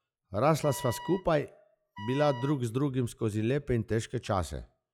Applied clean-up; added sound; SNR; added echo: classical method log-MMSE.